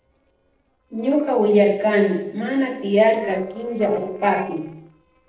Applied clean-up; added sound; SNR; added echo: neural separator model SepFormer DNS4.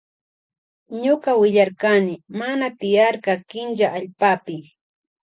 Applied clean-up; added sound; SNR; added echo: none; none; none; none.